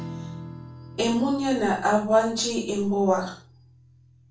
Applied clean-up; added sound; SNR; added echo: none; Strum; 17 dB; reverberation time 0.3 s.